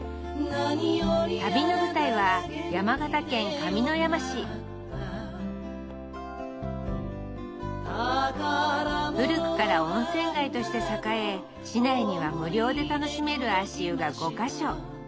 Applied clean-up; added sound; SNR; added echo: none; none; none; none.